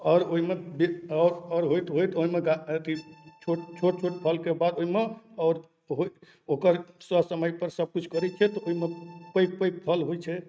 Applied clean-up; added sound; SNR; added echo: neural mask model RNNoise.